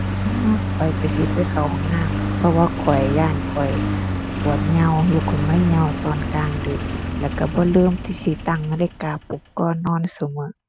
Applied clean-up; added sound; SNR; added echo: none; Engine; 3 dB; none.